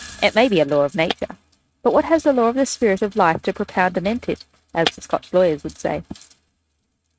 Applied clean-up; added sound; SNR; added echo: neural mask model RNNoise.